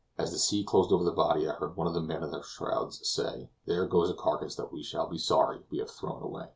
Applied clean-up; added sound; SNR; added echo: none; none; none; none.